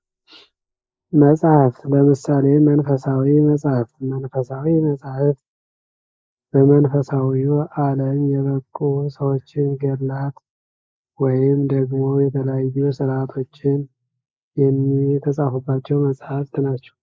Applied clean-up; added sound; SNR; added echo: neural mask model Resemble Enhance denoiser.